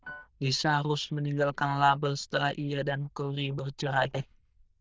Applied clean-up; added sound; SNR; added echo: neural diffusion model UNIVERSE++.